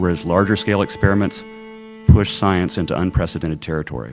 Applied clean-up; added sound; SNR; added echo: none; Bowed string instrument; 19 dB; none.